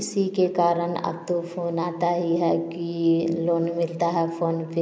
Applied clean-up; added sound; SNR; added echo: none; none; none; none.